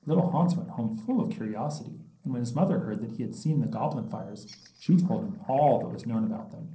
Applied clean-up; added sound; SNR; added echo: neural separator model SepFormer DNS4.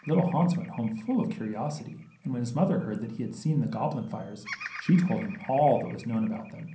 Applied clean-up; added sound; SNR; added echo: none; Bird vocalization, bird call, bird song; 19 dB; reverberation time 0.6 s.